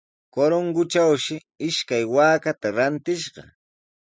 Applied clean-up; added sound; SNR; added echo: none; none; none; none.